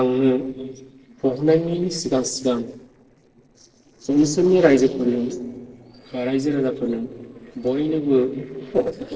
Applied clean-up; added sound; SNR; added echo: neural separator model SepFormer DNS4.